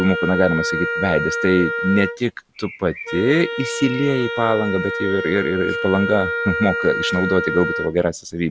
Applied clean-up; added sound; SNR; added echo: none; Wind instrument, woodwind instrument; 5 dB; none.